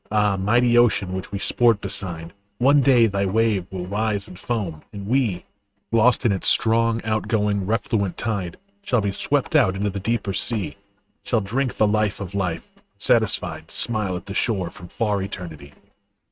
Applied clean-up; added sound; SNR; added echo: neural mask model RNNoise.